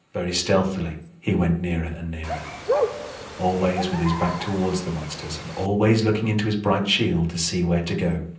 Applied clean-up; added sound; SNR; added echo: none; Bird; 6 dB; reverberation time 0.6 s.